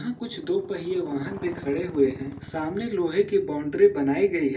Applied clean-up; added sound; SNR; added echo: none; Motorcycle; 17 dB; reverberation time 0.3 s.